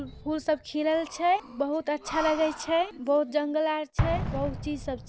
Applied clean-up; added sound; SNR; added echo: none; Explosion + Breathing; 8 dB; none.